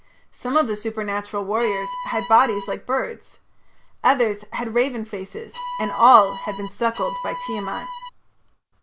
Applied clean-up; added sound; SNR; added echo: none; Bowed string instrument; 7 dB; none.